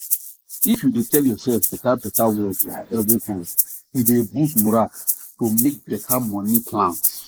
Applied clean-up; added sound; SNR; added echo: neural mask model Resemble Enhance denoiser.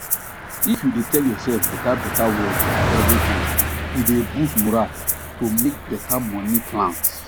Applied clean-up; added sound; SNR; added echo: none; Rattle (instrument) + Car passing by; 0 dB; none.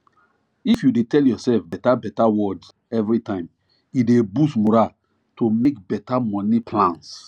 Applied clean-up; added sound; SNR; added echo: none; none; none; none.